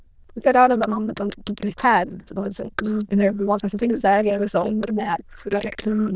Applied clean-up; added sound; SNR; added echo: neural diffusion model UNIVERSE++.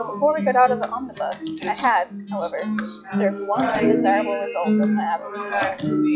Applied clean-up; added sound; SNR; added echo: classical method log-MMSE.